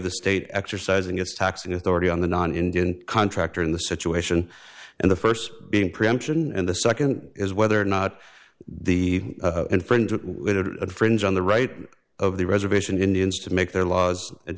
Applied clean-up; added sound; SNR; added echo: none; none; none; none.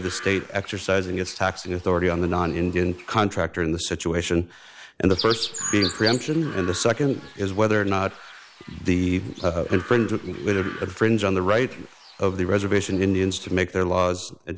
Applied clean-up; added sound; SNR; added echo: none; Chirp, tweet; 15 dB; none.